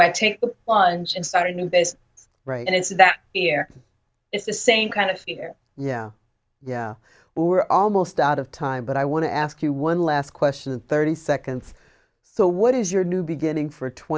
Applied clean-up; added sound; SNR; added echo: none; none; none; none.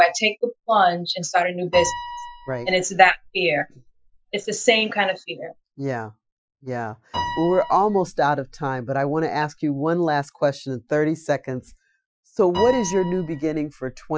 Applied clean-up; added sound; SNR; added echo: classical method Wiener filter.